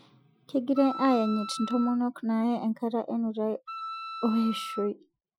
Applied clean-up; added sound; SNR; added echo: classical method Wiener filter.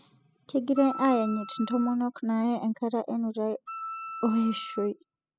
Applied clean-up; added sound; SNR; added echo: classical method spectral subtraction.